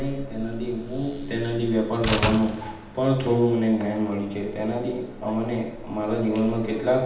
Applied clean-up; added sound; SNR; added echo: none; Slam; 10 dB; reverberation time 0.8 s.